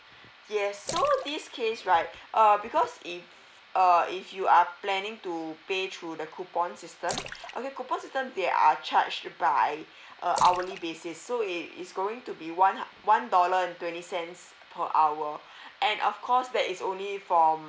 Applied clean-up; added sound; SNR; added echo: none; Splash, splatter; 15 dB; none.